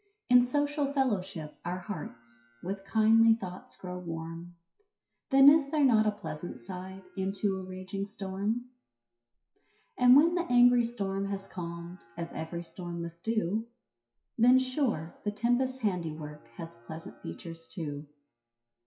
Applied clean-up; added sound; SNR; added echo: classical method WPE with log-MMSE.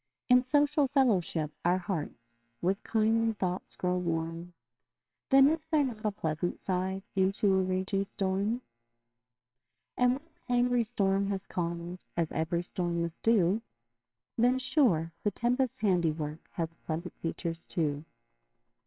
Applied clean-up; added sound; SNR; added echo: neural separator model SepFormer WHAMR!.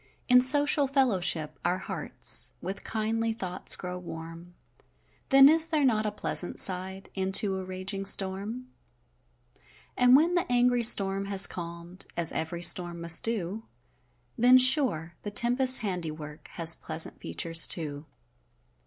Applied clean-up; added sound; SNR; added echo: none; none; none; none.